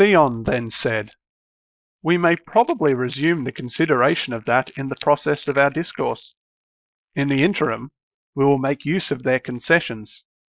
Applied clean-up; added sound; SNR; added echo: neural mask model Resemble Enhance denoiser.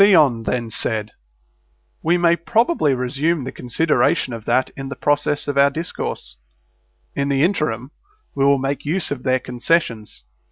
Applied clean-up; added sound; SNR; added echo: none; none; none; none.